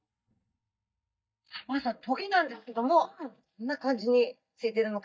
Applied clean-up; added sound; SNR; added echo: neural mask model DeepFilterNet 3.